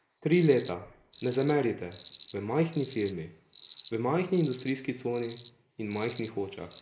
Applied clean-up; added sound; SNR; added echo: neural mask model Resemble Enhance denoiser.